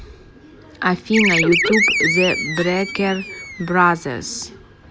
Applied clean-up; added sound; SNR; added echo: none; Animal; 1 dB; none.